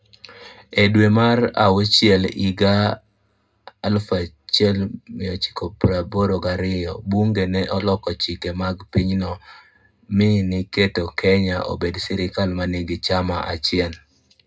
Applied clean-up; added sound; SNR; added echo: none; none; none; reverberation time 0.2 s.